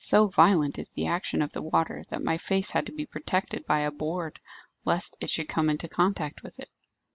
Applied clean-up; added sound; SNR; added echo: none; none; none; none.